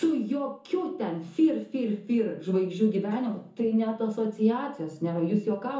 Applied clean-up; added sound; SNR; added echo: none; none; none; reverberation time 0.6 s.